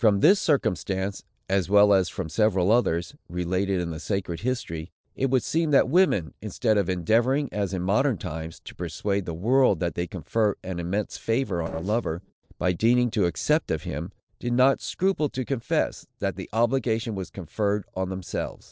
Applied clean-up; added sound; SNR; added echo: neural separator model SepFormer DNS4.